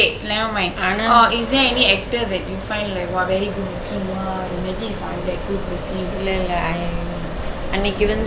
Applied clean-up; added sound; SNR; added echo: none; Accelerating, revving, vroom; 6 dB; none.